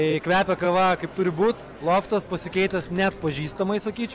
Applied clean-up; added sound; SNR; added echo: none; Keys jangling; 16 dB; none.